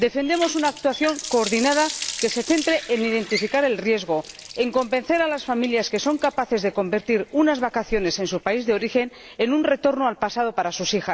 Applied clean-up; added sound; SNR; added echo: none; Water tap, faucet; 14 dB; none.